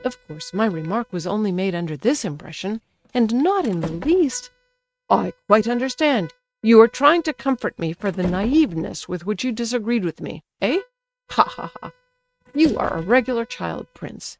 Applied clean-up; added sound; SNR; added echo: neural mask model RNNoise.